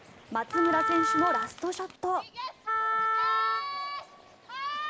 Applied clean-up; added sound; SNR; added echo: none; Wind instrument, woodwind instrument; -2 dB; none.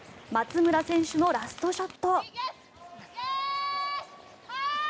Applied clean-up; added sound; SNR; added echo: none; none; none; none.